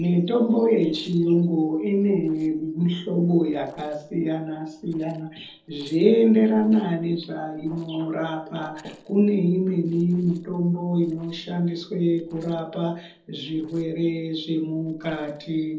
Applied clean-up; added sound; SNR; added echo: neural separator model SepFormer DNS4.